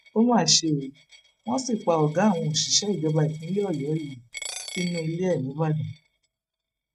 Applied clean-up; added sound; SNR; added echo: neural mask model RNNoise.